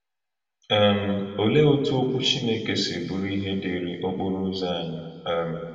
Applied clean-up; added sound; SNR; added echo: none; none; none; reverberation time 1.8 s.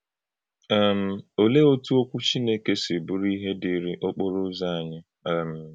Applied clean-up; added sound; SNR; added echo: none; none; none; none.